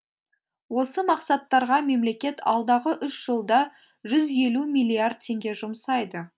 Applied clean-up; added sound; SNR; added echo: none; none; none; none.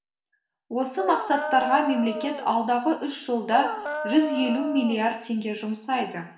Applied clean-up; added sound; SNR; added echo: none; Dog; 7 dB; reverberation time 0.7 s.